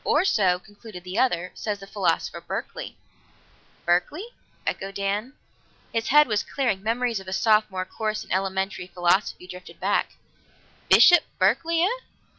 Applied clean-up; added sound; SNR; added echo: none; none; none; none.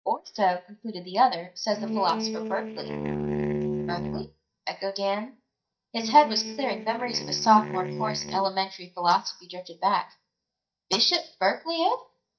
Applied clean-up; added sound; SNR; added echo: neural mask model DeepFilterNet 3.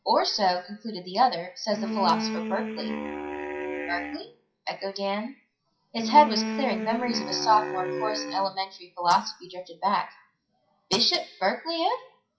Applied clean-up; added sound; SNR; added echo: classical method WPE with log-MMSE.